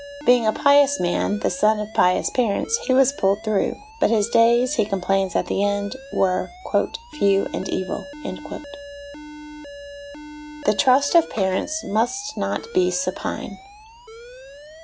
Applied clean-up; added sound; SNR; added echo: none; Alarm; 16 dB; none.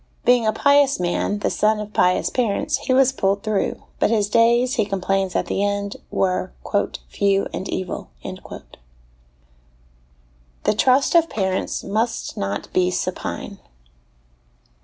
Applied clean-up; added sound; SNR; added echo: none; none; none; none.